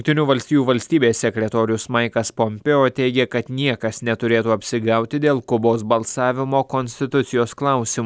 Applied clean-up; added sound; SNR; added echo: none; none; none; none.